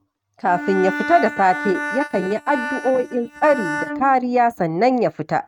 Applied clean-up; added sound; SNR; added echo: neural mask model RNNoise.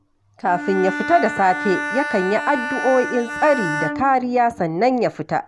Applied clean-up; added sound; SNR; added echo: none; Bowed string instrument; 8 dB; none.